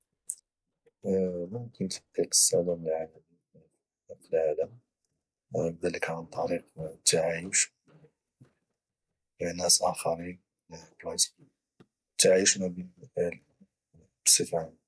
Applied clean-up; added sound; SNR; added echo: neural mask model DeepFilterNet 3.